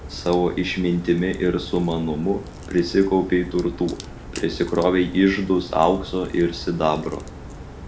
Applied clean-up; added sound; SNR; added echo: none; Crack; 14 dB; reverberation time 0.9 s.